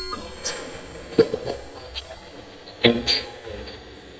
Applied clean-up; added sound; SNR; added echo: neural mask model DeepFilterNet 3.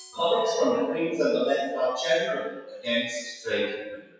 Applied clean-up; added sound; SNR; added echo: classical method WPE with log-MMSE.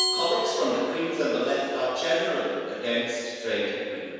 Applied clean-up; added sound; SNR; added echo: none; Glass; 8 dB; reverberation time 1.9 s.